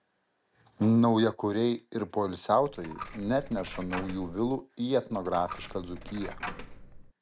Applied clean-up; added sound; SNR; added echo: none; Coin (dropping); 12 dB; none.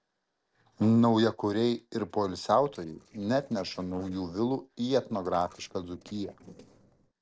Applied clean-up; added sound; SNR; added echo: neural separator model SepFormer DNS4.